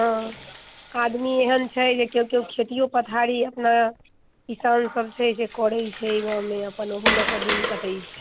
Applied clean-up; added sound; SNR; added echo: none; Water; 8 dB; none.